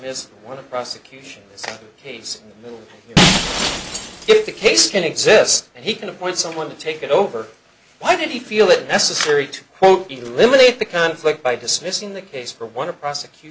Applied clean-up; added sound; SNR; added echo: none; Shatter; 2 dB; none.